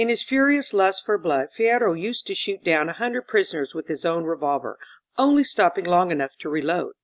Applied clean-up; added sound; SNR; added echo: none; none; none; none.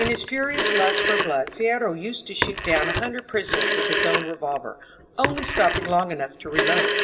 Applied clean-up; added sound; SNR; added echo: none; Telephone; -1 dB; reverberation time 1.6 s.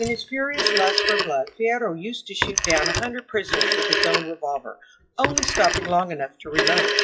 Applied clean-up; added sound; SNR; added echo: classical method WPE with log-MMSE.